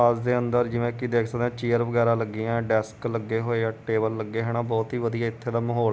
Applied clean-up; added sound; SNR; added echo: none; none; none; none.